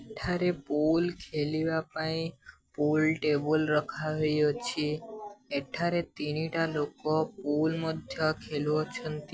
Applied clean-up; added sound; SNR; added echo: none; none; none; none.